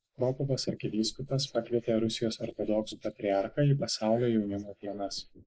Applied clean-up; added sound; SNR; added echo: neural mask model Resemble Enhance denoiser.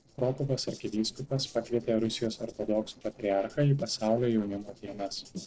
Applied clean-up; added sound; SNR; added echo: neural separator model SepFormer DNS4.